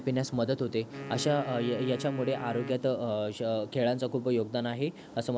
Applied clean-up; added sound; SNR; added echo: none; Wind instrument, woodwind instrument; 12 dB; none.